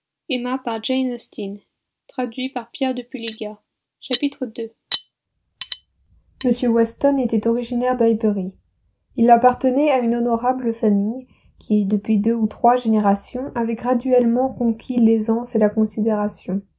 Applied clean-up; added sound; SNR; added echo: none; Cutlery, silverware; 17 dB; none.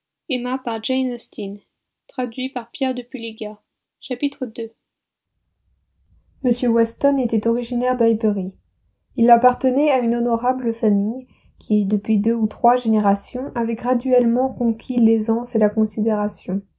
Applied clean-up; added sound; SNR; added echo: none; none; none; none.